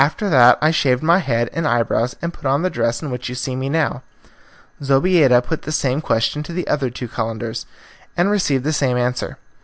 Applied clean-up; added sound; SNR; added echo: none; none; none; none.